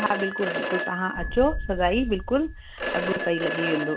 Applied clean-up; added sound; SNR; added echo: none; Telephone + Boom; 2 dB; none.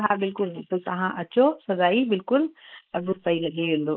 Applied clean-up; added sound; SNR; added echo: neural mask model Resemble Enhance denoiser.